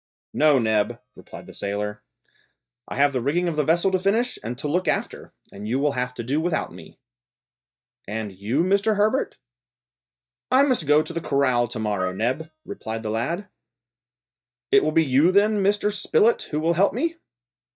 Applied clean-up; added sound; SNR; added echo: neural mask model DeepFilterNet 3.